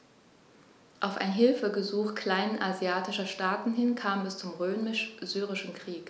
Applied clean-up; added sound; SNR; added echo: none; none; none; none.